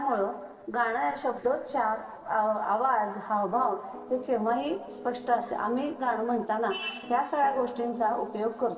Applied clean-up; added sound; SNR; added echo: neural separator model SepFormer DNS4.